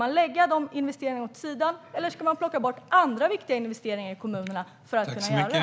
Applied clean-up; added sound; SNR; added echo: none; none; none; none.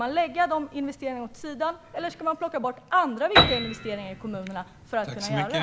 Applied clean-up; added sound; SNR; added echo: none; Piano; 3 dB; none.